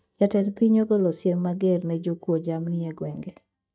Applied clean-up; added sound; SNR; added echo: neural mask model DeepFilterNet 3.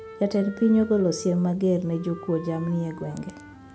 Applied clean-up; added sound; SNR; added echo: none; Wind instrument, woodwind instrument; 18 dB; none.